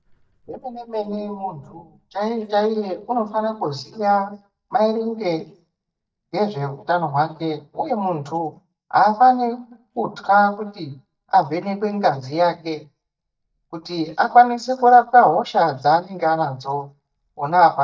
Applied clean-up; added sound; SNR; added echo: neural mask model DeepFilterNet 3.